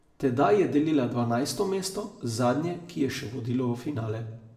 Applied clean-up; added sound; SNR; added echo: none; none; none; reverberation time 0.6 s.